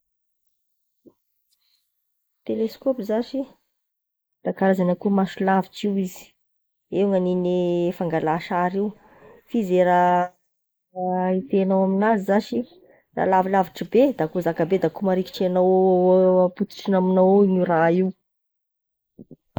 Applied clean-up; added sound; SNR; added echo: neural mask model Resemble Enhance denoiser.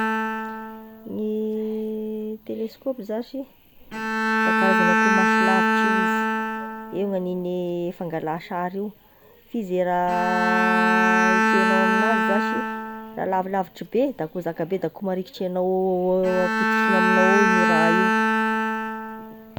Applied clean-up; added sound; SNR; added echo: none; Bowed string instrument; -3 dB; none.